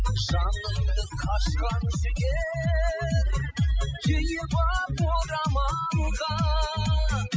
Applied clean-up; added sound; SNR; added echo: classical method spectral subtraction.